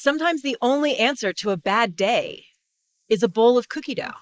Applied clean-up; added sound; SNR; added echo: neural mask model Resemble Enhance denoiser.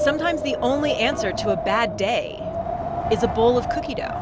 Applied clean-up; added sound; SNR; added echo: none; Wind; 3 dB; none.